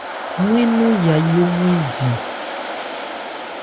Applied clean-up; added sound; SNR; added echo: none; Waves, surf; 7 dB; none.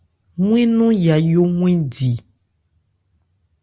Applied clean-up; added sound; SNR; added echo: none; none; none; none.